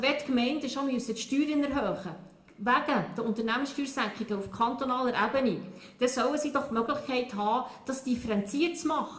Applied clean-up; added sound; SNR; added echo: none; none; none; reverberation time 0.6 s.